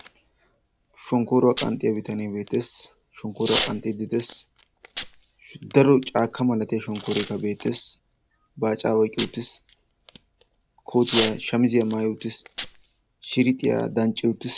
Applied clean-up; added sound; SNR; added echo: none; Packing tape, duct tape / Tearing; 10 dB; none.